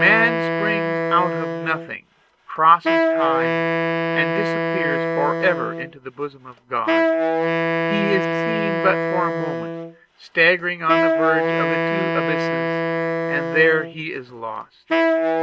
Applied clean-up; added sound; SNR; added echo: none; Wind instrument, woodwind instrument; -1 dB; none.